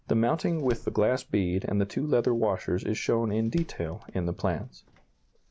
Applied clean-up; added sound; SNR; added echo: none; Door; 19 dB; none.